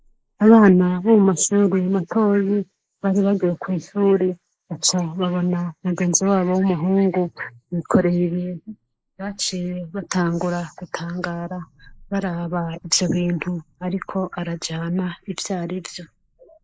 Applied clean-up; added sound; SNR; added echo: neural mask model Resemble Enhance denoiser.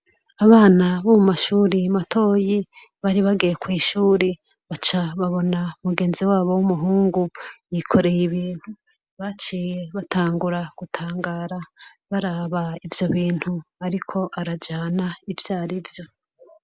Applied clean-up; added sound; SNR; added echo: none; none; none; none.